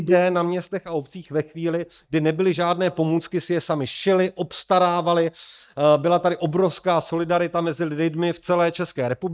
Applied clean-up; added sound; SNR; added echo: neural mask model DeepFilterNet 3.